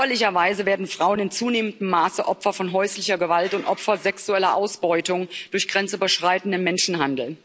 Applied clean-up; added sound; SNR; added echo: none; none; none; none.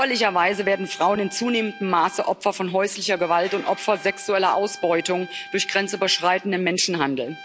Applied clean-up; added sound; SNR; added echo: none; Trumpet; 19 dB; none.